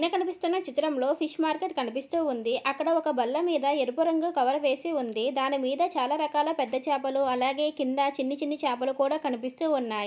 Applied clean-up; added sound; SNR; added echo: none; none; none; none.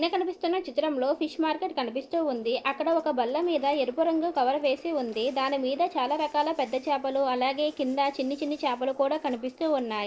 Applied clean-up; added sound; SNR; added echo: neural separator model SepFormer DNS4.